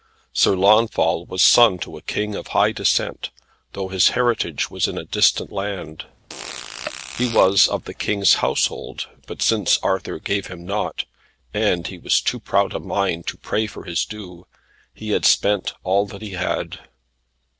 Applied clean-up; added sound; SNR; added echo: none; Fart; 12 dB; none.